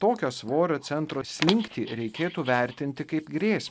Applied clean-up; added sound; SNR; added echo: none; Dog + Skateboard; 13 dB; none.